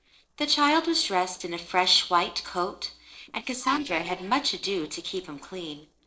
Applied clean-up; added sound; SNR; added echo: neural separator model SepFormer DNS4.